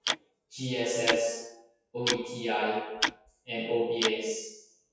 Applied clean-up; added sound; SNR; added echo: classical method WPE with log-MMSE.